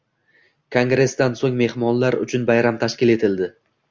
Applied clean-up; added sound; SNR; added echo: none; none; none; none.